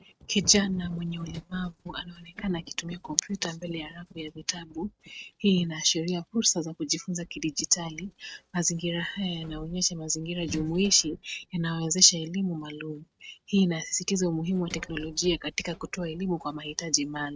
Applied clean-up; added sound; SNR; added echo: neural mask model RNNoise.